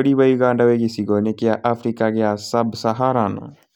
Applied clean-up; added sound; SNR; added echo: none; none; none; none.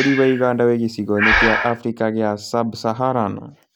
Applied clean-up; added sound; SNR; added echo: none; Breathing; 5 dB; none.